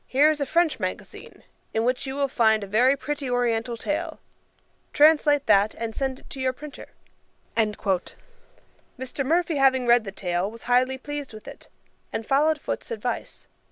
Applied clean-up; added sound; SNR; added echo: none; none; none; none.